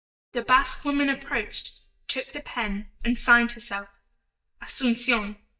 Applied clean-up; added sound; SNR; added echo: neural mask model DeepFilterNet 3.